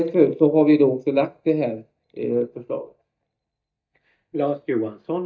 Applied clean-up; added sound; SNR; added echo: neural mask model DeepFilterNet 3.